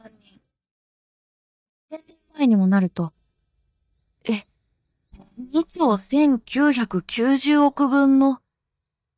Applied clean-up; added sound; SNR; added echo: neural mask model DeepFilterNet 3.